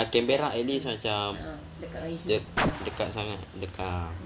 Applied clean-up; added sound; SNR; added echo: none; Car; 8 dB; none.